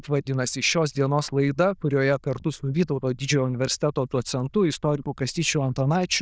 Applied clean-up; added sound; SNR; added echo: neural diffusion model UNIVERSE++.